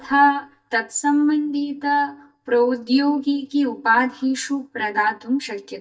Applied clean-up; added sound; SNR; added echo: neural mask model DeepFilterNet 3.